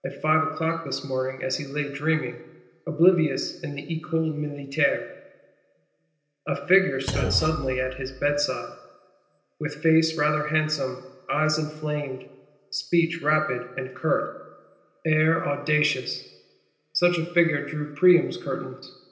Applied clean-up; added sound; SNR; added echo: none; Thump, thud; 6 dB; reverberation time 0.8 s.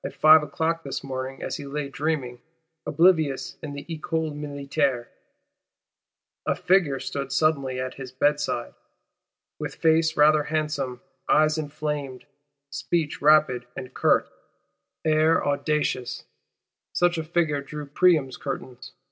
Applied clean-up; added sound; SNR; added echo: none; none; none; none.